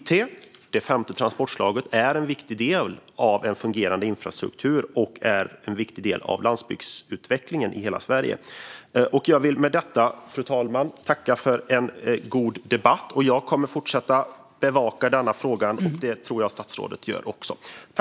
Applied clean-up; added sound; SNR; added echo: none; none; none; none.